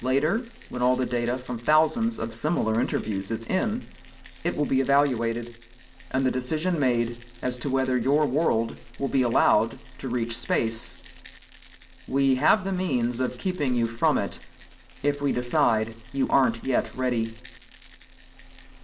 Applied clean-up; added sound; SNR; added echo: none; Rattle; 19 dB; reverberation time 0.4 s.